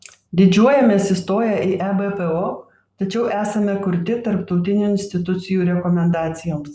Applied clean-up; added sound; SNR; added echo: none; none; none; none.